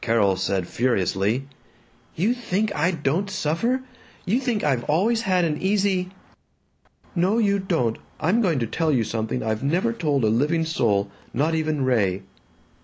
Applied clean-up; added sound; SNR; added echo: none; none; none; none.